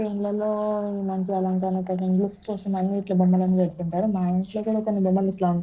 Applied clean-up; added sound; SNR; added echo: neural separator model SepFormer DNS4.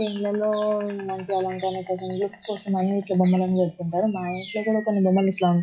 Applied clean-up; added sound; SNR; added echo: classical method WPE with log-MMSE.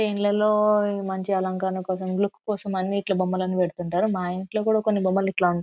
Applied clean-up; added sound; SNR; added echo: none; none; none; none.